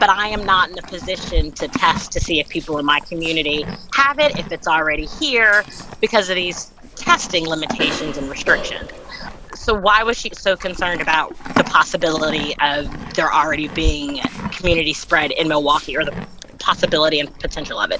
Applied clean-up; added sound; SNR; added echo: none; Livestock, farm animals, working animals + Cough; 9 dB; none.